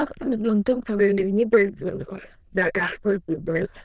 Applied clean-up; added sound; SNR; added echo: neural diffusion model UNIVERSE++.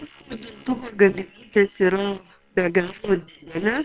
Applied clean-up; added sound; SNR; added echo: neural separator model SepFormer WHAM!.